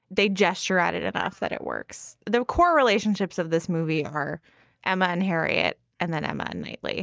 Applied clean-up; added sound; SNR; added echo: neural mask model DeepFilterNet 3.